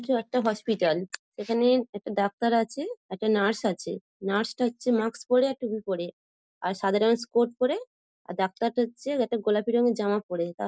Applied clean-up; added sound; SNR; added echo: none; none; none; none.